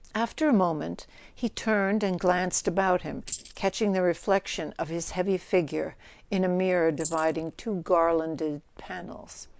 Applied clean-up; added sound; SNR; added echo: neural mask model Resemble Enhance denoiser.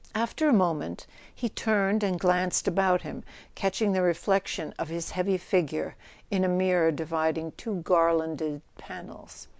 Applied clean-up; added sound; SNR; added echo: none; none; none; none.